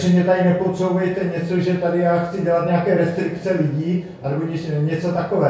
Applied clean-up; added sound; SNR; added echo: none; none; none; reverberation time 0.5 s.